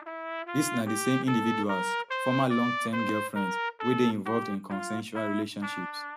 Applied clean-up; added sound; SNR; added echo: none; Trumpet; 3 dB; none.